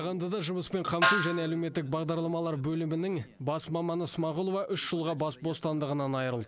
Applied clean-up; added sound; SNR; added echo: none; Snare drum; 1 dB; none.